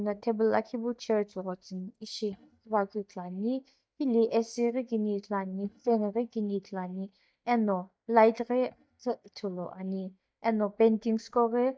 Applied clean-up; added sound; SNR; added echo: neural mask model DeepFilterNet 3.